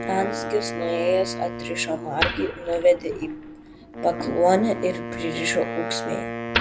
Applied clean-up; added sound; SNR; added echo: none; Wood + Wind instrument, woodwind instrument; 5 dB; none.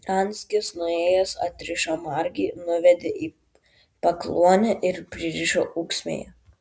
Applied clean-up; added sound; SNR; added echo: none; none; none; none.